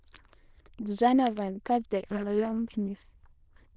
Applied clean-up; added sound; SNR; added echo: neural diffusion model UNIVERSE++.